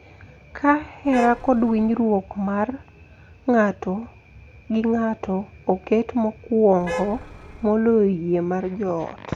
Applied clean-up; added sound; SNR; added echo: none; Traffic noise, roadway noise / Vehicle horn, car horn, honking; 11 dB; none.